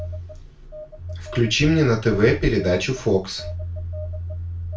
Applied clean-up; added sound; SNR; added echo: none; Telephone; 10 dB; reverberation time 0.3 s.